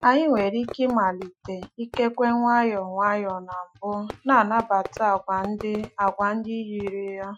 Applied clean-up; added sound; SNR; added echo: classical method Wiener filter.